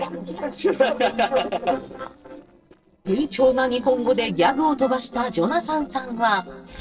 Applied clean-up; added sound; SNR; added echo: neural separator model SepFormer DNS4.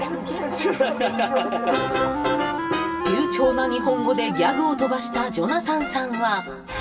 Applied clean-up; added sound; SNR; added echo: none; Wind instrument, woodwind instrument; 6 dB; reverberation time 2.9 s.